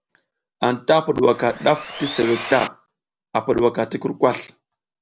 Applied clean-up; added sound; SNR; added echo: none; Sawing; 8 dB; none.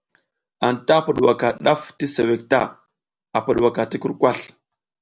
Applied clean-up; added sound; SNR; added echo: none; none; none; none.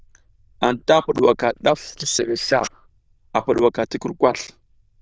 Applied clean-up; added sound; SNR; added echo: neural diffusion model UNIVERSE++.